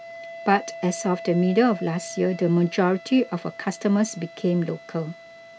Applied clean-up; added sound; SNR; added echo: none; Wind instrument, woodwind instrument; 16 dB; none.